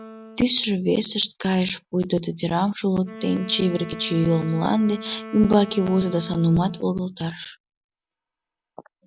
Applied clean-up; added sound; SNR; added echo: none; Wind instrument, woodwind instrument; 16 dB; none.